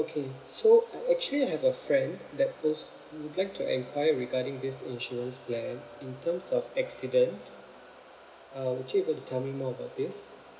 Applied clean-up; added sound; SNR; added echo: none; none; none; none.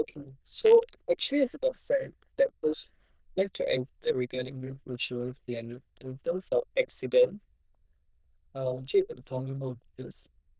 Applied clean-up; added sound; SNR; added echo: neural diffusion model UNIVERSE++.